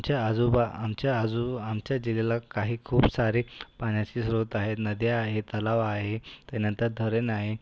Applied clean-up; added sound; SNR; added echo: none; none; none; none.